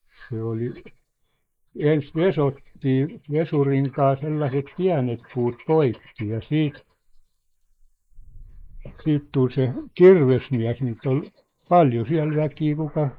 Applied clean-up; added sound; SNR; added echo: neural mask model Resemble Enhance denoiser.